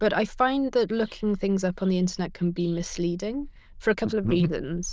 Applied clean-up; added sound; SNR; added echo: neural diffusion model UNIVERSE++.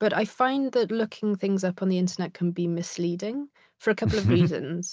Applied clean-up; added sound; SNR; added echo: none; none; none; none.